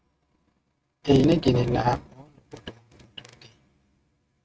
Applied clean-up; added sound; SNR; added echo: neural mask model RNNoise.